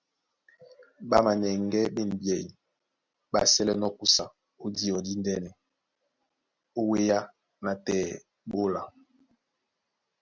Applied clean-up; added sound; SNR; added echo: none; none; none; none.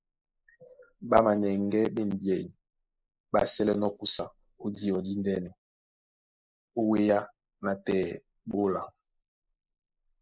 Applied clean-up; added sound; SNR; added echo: neural mask model Resemble Enhance denoiser.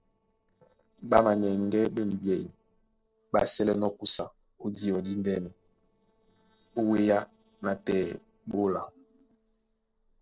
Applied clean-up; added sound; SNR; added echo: neural separator model SepFormer DNS4.